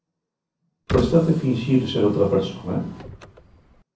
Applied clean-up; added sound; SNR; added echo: none; Car; 12 dB; reverberation time 0.6 s.